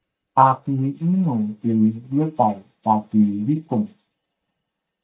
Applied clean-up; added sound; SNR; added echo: neural mask model DeepFilterNet 3.